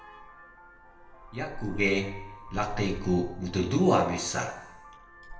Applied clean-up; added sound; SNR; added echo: none; Vehicle horn, car horn, honking; 12 dB; reverberation time 0.8 s.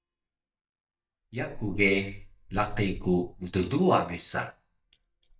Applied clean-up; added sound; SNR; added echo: neural mask model DeepFilterNet 3.